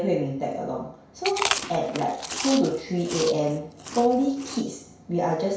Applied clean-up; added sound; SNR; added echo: none; Chewing, mastication; 7 dB; reverberation time 0.6 s.